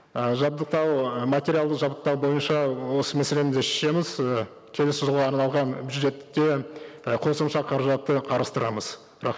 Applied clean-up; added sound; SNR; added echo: none; none; none; none.